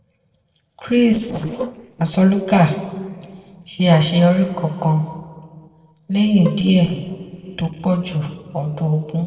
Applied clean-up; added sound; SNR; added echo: neural separator model SepFormer DNS4.